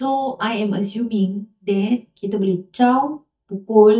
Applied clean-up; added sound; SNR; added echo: neural mask model DeepFilterNet 3.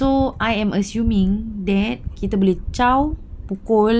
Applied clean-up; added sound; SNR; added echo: none; none; none; none.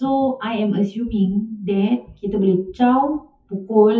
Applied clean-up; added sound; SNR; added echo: classical method WPE with log-MMSE.